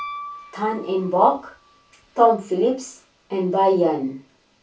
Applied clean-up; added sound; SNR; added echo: none; Piano; 20 dB; reverberation time 0.2 s.